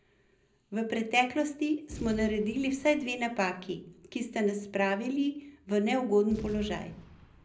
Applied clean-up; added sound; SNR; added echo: none; Boom; 19 dB; reverberation time 0.4 s.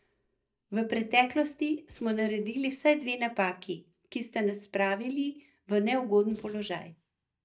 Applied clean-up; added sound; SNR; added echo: neural mask model DeepFilterNet 3.